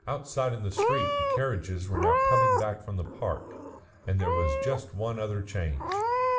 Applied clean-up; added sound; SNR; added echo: none; Meow / Purr; -2 dB; reverberation time 2.6 s.